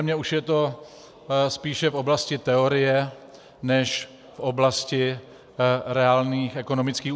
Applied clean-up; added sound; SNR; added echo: none; none; none; none.